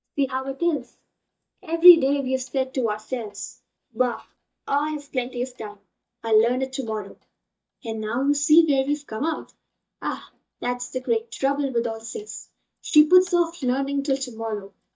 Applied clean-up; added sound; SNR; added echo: neural mask model DeepFilterNet 3.